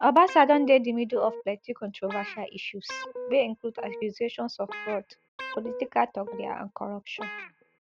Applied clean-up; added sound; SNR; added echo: none; Guitar; 13 dB; none.